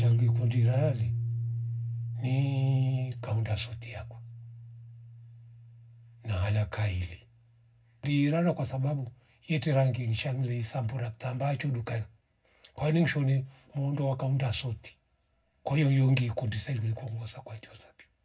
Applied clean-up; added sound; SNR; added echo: none; Piano; 7 dB; reverberation time 0.3 s.